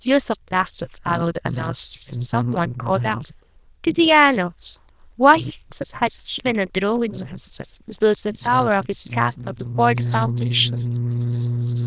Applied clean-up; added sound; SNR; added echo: neural diffusion model UNIVERSE++.